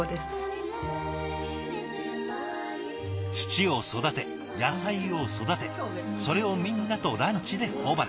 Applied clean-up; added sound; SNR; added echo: none; none; none; none.